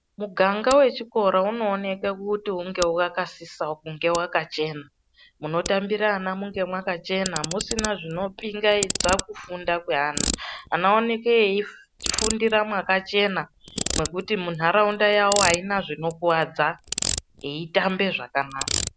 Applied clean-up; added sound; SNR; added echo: none; Ratchet, pawl; 9 dB; none.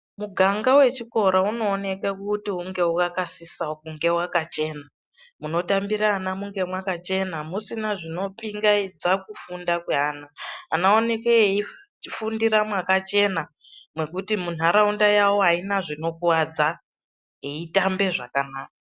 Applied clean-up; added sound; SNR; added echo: none; none; none; none.